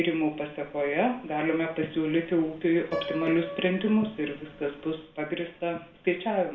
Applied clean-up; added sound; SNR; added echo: none; Piano; 16 dB; reverberation time 0.4 s.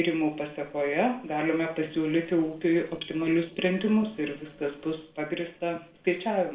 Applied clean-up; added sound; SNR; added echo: neural separator model SepFormer DNS4.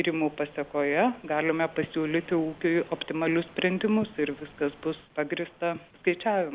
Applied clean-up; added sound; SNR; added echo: none; none; none; none.